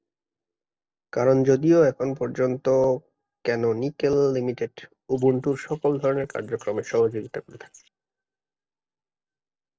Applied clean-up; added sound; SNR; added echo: neural separator model SepFormer DNS4.